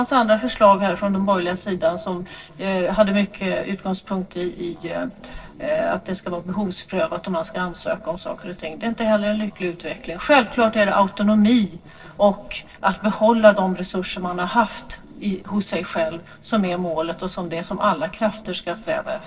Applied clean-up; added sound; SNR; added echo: neural separator model SepFormer DNS4.